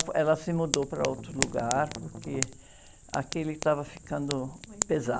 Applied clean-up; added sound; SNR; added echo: none; Strum + Fire; 6 dB; none.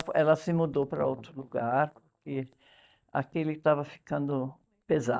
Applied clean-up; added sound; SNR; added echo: neural mask model DeepFilterNet 3.